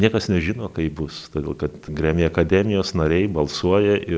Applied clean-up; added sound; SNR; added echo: none; none; none; none.